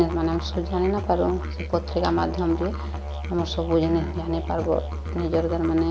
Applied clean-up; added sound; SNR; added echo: none; Musical instrument; 5 dB; none.